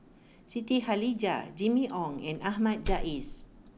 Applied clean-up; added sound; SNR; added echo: none; Slam; 9 dB; none.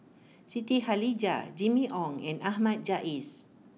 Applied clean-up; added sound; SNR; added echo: none; none; none; none.